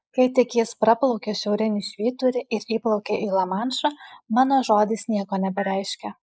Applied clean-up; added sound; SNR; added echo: neural mask model Resemble Enhance denoiser.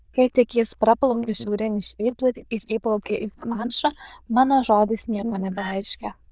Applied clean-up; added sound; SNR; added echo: neural diffusion model UNIVERSE++.